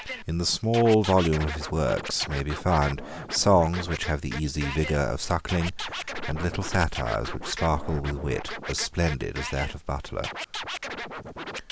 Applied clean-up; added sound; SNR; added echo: none; Scratching (performance technique); 10 dB; none.